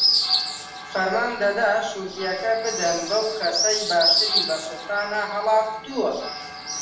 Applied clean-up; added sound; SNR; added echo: none; Bird; 2 dB; reverberation time 0.6 s.